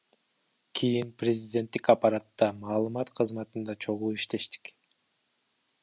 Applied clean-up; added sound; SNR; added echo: none; none; none; none.